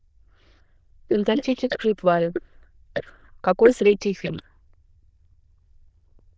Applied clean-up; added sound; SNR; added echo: neural diffusion model UNIVERSE++.